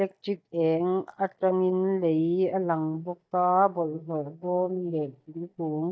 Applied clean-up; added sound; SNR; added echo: neural mask model DeepFilterNet 3.